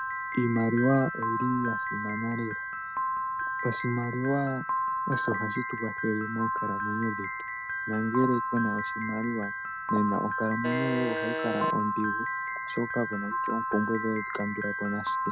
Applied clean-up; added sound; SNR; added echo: none; Alarm + Piano; 1 dB; none.